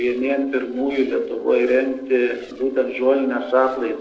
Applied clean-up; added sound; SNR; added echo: neural separator model SepFormer DNS4.